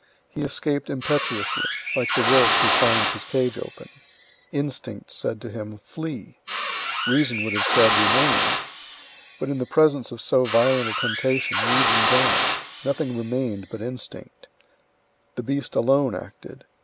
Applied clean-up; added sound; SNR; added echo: none; Drill; 0 dB; none.